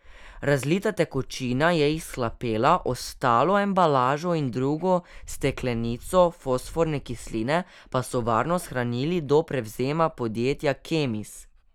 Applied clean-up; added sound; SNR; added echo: neural mask model DeepFilterNet 3.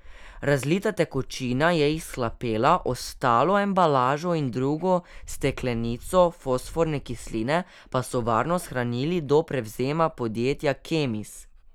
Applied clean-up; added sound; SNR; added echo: none; Dog; 18 dB; none.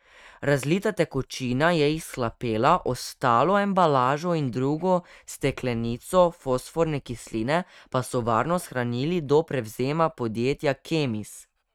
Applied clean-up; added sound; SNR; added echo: neural mask model RNNoise.